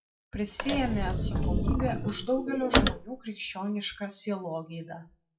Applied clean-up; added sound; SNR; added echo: classical method WPE with log-MMSE.